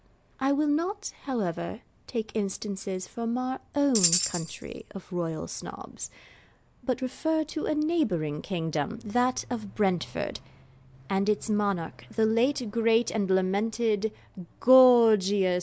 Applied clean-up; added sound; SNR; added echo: none; Tambourine; 3 dB; none.